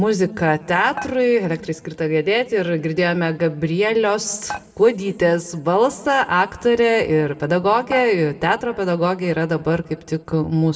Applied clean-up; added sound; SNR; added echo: none; Dishes, pots, and pans; 17 dB; reverberation time 1.1 s.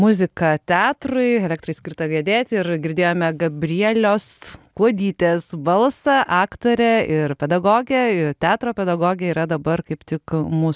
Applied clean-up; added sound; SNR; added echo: none; none; none; none.